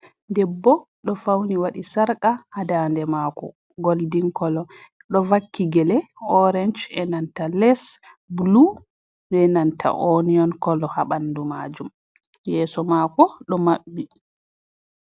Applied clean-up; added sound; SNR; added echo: none; none; none; none.